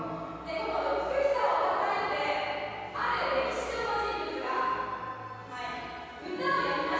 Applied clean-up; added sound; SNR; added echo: none; none; none; reverberation time 2.2 s.